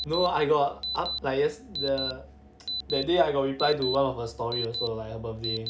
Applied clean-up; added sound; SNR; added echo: none; Alarm; 9 dB; none.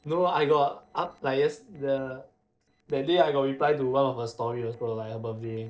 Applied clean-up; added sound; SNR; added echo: neural separator model SepFormer DNS4.